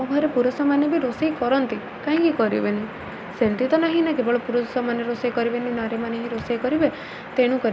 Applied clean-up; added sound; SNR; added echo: none; none; none; none.